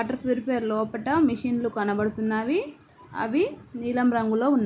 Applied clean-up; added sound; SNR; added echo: none; none; none; none.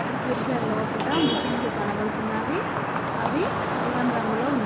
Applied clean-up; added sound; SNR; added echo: none; Traffic noise, roadway noise / Vehicle horn, car horn, honking; -2 dB; none.